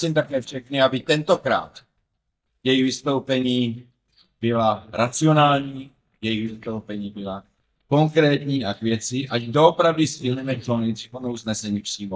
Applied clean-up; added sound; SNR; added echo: neural mask model DeepFilterNet 3.